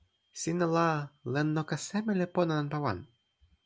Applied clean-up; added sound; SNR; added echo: none; none; none; none.